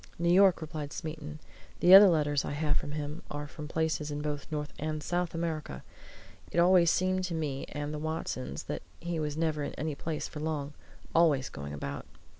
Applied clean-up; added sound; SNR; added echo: none; none; none; none.